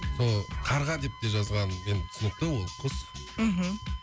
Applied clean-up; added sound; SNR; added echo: none; Wind instrument, woodwind instrument; 18 dB; none.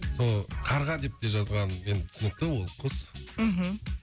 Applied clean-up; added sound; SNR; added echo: none; none; none; none.